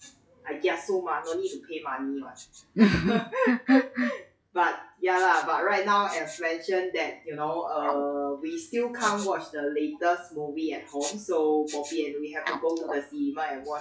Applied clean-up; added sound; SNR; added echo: classical method log-MMSE.